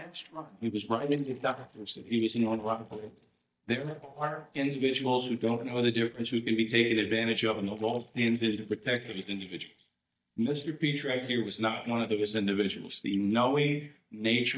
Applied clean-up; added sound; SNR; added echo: neural mask model DeepFilterNet 3.